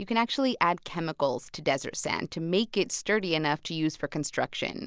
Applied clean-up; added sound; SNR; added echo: none; none; none; none.